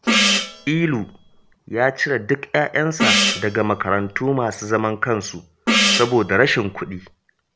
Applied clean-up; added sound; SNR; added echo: none; Gong; 0 dB; none.